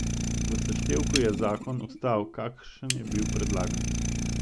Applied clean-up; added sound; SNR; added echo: none; Idling; -2 dB; none.